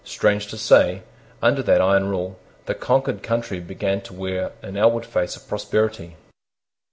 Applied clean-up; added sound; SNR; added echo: none; none; none; none.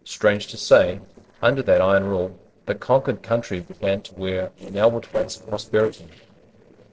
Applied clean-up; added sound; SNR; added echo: neural separator model SepFormer DNS4.